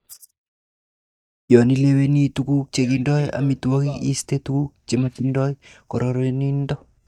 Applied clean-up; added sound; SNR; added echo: neural mask model DeepFilterNet 3.